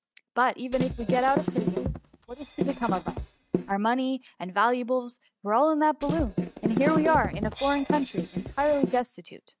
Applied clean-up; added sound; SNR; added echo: neural mask model RNNoise.